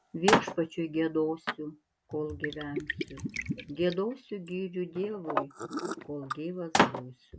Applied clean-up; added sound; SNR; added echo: none; Liquid; 0 dB; none.